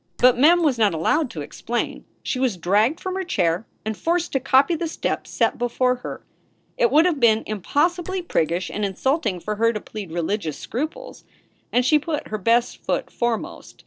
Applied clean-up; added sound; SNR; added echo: neural separator model SepFormer DNS4.